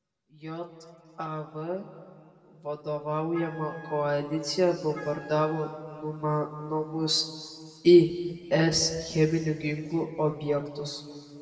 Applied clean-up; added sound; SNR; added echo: none; Wind instrument, woodwind instrument; 19 dB; reverberation time 2.1 s.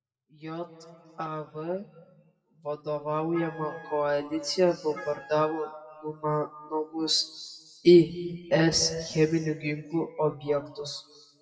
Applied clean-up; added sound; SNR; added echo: classical method WPE with log-MMSE.